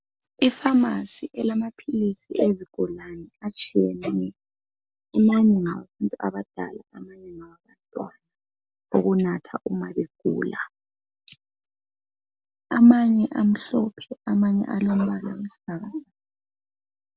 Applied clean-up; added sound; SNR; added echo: none; none; none; none.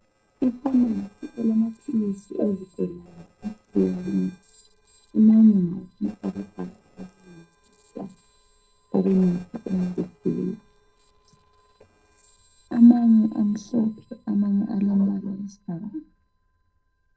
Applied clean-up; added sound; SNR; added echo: neural separator model SepFormer DNS4.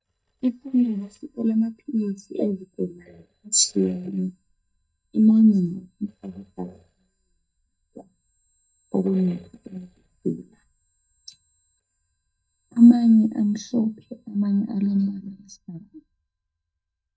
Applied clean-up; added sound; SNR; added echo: neural mask model DeepFilterNet 3.